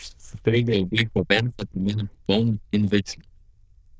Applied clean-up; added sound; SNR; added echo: neural diffusion model UNIVERSE++.